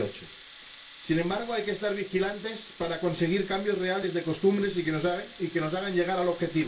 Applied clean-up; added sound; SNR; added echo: none; Tools; 17 dB; reverberation time 0.2 s.